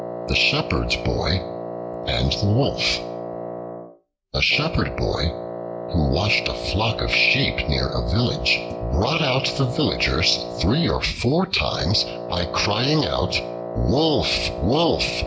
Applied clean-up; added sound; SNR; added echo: none; Wind instrument, woodwind instrument; 8 dB; none.